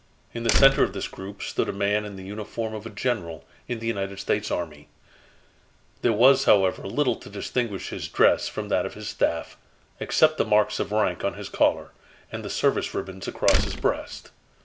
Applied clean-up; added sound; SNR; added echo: none; Slam; 1 dB; none.